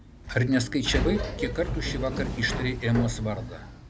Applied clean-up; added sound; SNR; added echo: none; Sliding door; 4 dB; none.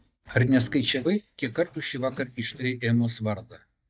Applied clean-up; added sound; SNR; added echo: neural mask model DeepFilterNet 3.